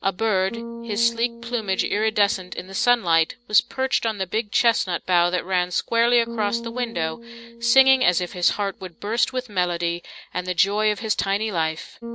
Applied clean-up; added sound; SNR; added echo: none; Bass guitar; 16 dB; none.